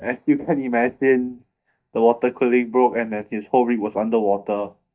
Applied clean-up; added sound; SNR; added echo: neural mask model DeepFilterNet 3.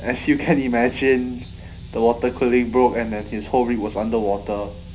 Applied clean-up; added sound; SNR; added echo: none; Car; 16 dB; reverberation time 0.5 s.